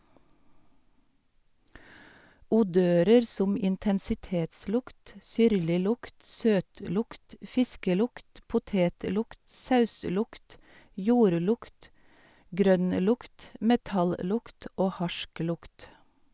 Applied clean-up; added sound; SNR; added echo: none; none; none; none.